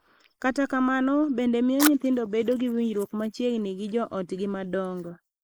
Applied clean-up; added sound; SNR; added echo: neural mask model Resemble Enhance denoiser.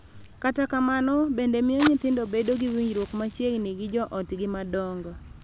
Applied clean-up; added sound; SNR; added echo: none; Fire; 13 dB; none.